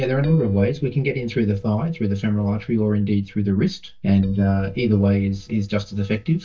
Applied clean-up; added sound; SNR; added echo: neural mask model DeepFilterNet 3.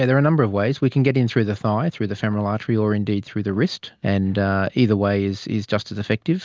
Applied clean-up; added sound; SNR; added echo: none; none; none; none.